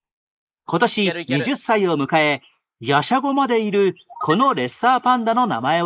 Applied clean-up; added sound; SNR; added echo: neural mask model Resemble Enhance denoiser.